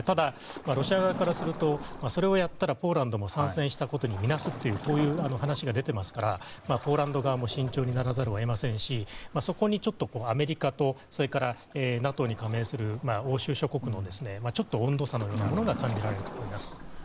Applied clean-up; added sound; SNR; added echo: none; Waves, surf; 12 dB; none.